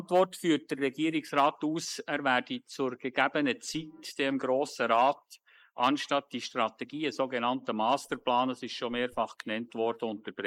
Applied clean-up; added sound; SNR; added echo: neural mask model Resemble Enhance denoiser.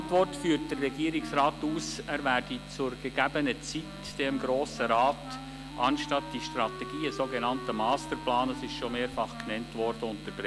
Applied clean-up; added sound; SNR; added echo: none; Wind instrument, woodwind instrument; 13 dB; none.